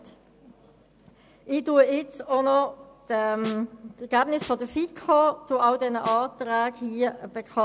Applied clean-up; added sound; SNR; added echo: none; Snare drum; 15 dB; none.